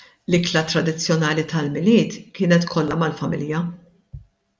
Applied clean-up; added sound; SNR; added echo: none; none; none; none.